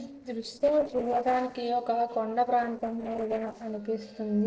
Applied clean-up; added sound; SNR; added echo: neural separator model SepFormer DNS4.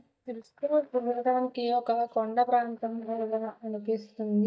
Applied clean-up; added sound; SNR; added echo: neural mask model DeepFilterNet 3.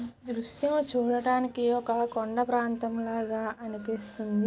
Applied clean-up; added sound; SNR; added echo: none; none; none; none.